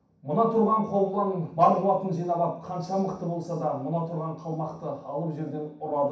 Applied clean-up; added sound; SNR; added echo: none; none; none; reverberation time 0.6 s.